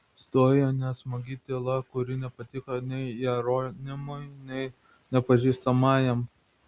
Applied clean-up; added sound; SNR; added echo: none; none; none; none.